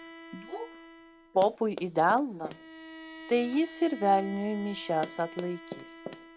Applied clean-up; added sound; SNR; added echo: none; Bowed string instrument + Run; 14 dB; none.